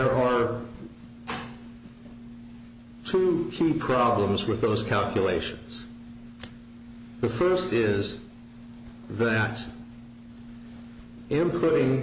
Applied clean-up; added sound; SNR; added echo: none; none; none; none.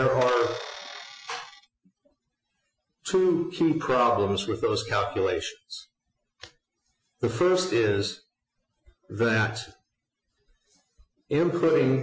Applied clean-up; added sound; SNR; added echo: classical method Wiener filter.